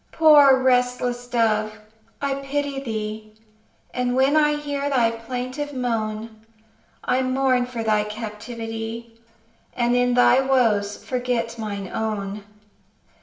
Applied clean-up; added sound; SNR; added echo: none; none; none; reverberation time 0.6 s.